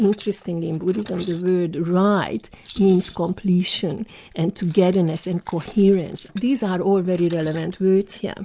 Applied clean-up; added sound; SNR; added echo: neural mask model Resemble Enhance denoiser.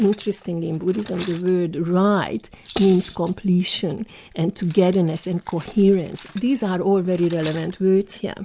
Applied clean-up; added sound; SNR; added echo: none; Cutlery, silverware; 16 dB; none.